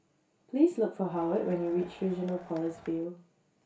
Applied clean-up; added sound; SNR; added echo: none; Crowd; 18 dB; reverberation time 0.3 s.